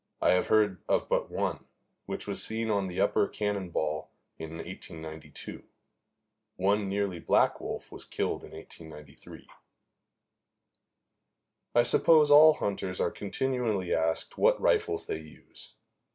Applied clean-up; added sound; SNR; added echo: none; none; none; none.